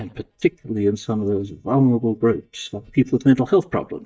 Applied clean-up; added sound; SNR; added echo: neural mask model DeepFilterNet 3.